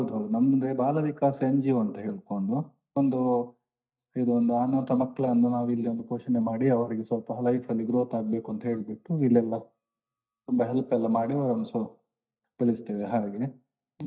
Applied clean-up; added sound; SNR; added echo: neural mask model DeepFilterNet 3.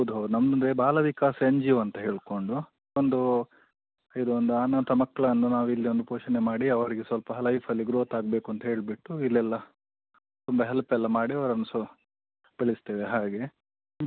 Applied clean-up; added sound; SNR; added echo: none; none; none; none.